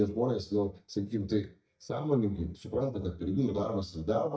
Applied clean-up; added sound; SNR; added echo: neural mask model DeepFilterNet 3.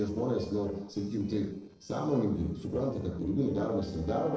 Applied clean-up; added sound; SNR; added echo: neural separator model SepFormer DNS4.